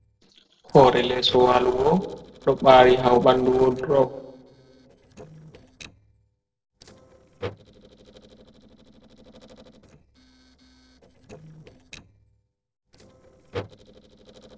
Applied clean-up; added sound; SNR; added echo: neural separator model SepFormer DNS4.